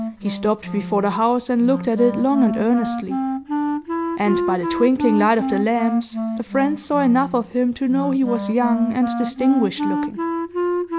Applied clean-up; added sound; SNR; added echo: none; Wind instrument, woodwind instrument; 5 dB; none.